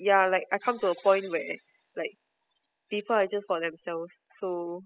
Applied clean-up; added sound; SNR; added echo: classical method spectral subtraction.